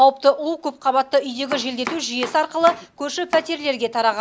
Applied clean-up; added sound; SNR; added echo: none; Domestic sounds, home sounds; 14 dB; none.